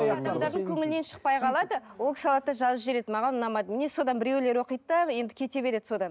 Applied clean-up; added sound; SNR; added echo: none; none; none; none.